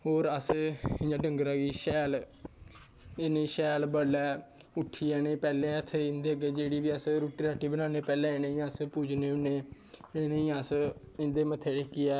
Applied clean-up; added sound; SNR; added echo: none; none; none; none.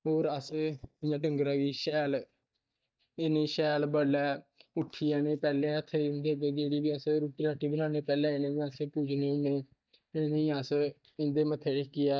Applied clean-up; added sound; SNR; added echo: neural mask model DeepFilterNet 3.